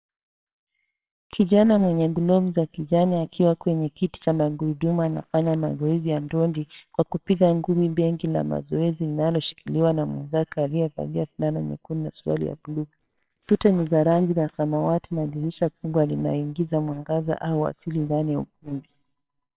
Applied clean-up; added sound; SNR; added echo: neural separator model SepFormer WHAMR!.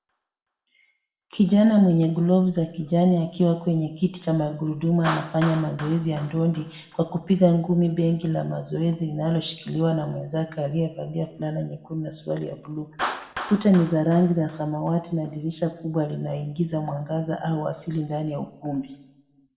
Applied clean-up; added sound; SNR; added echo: none; Clapping; 18 dB; reverberation time 0.8 s.